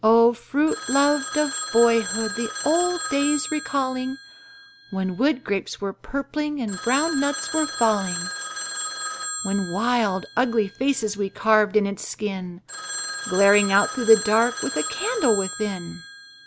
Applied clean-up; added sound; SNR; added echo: none; Telephone; 9 dB; none.